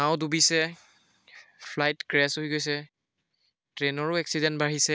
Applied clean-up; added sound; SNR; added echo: none; none; none; none.